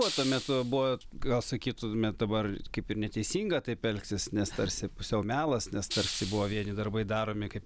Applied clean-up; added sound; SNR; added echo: none; Hiss; 9 dB; none.